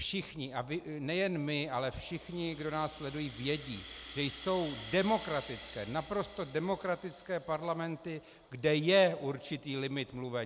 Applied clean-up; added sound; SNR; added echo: none; Rattle (instrument); -1 dB; none.